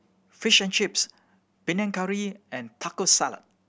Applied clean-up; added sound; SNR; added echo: none; none; none; none.